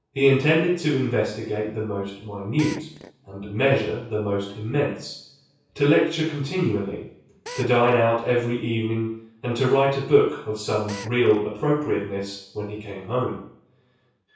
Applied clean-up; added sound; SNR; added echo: none; Drill; 15 dB; reverberation time 0.6 s.